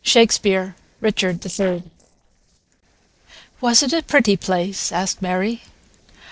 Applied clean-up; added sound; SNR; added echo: neural separator model SepFormer DNS4.